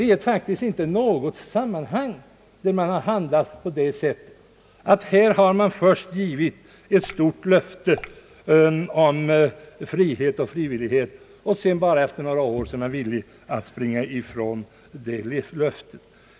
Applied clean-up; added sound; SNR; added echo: none; Drip / Water; 16 dB; none.